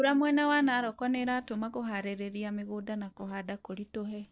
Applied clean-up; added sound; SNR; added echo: neural separator model SepFormer DNS4.